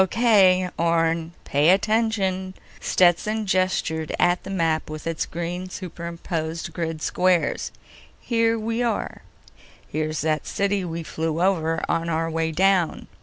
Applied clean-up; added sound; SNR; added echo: none; none; none; none.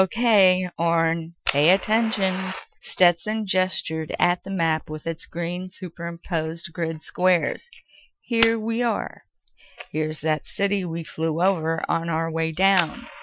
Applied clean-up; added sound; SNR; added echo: classical method Wiener filter.